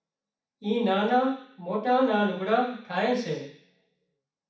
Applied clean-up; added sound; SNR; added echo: none; none; none; reverberation time 0.7 s.